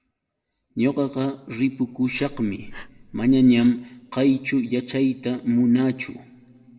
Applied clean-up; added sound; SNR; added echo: none; Breathing; 17 dB; reverberation time 0.9 s.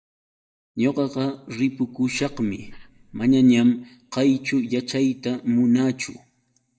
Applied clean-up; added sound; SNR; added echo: neural mask model DeepFilterNet 3.